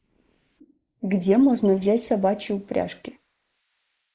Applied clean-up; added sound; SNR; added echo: neural mask model Resemble Enhance denoiser.